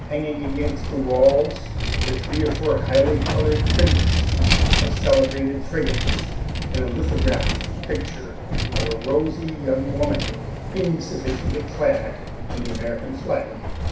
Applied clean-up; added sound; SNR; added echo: none; Vehicle; -1 dB; reverberation time 0.6 s.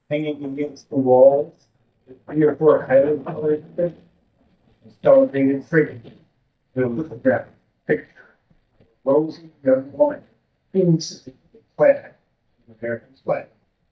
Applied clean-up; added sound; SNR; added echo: neural mask model DeepFilterNet 3.